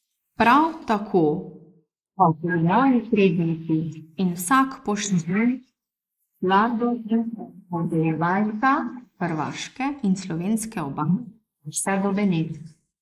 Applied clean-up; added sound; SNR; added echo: neural mask model Resemble Enhance denoiser.